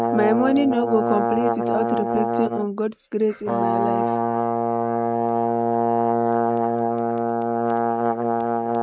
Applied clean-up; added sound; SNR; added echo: neural mask model RNNoise.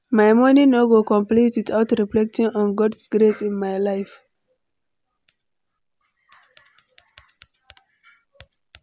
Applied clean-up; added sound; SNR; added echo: none; none; none; none.